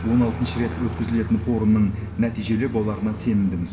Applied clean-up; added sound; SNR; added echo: none; Aircraft; 11 dB; reverberation time 2.1 s.